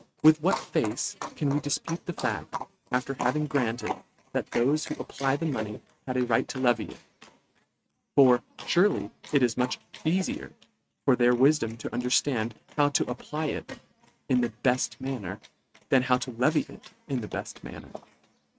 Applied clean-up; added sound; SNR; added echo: neural mask model RNNoise.